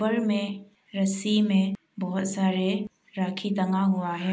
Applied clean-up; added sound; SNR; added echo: none; none; none; none.